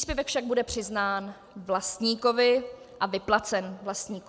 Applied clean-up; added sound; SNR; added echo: none; none; none; none.